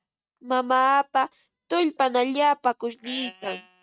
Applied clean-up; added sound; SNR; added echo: neural mask model RNNoise.